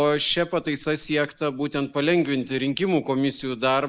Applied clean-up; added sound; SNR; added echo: neural mask model Resemble Enhance denoiser.